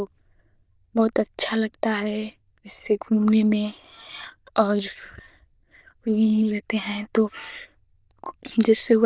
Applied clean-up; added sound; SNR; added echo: neural diffusion model UNIVERSE++.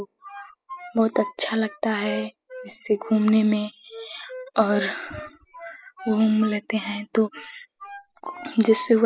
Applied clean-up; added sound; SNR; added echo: classical method spectral subtraction.